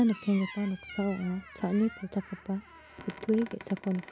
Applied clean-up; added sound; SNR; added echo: none; Squeak; 16 dB; none.